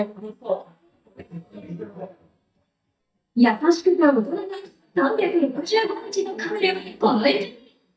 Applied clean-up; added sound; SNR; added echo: neural mask model DeepFilterNet 3.